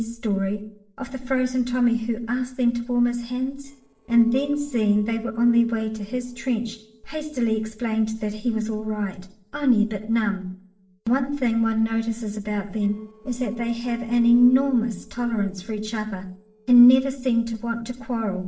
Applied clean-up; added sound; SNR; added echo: neural separator model SepFormer DNS4.